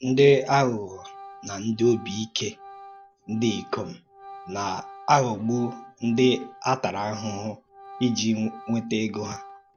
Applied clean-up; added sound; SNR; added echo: none; Organ; 20 dB; none.